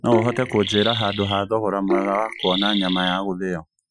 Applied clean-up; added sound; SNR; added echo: classical method Wiener filter.